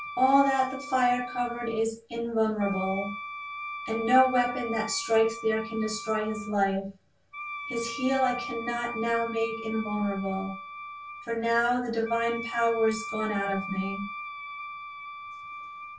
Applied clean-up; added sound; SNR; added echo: none; Wind instrument, woodwind instrument; 10 dB; reverberation time 0.1 s.